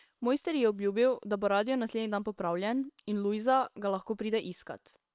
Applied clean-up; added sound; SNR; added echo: neural separator model SepFormer WHAM!.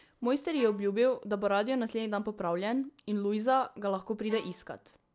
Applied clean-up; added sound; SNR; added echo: none; Bowed string instrument; 20 dB; none.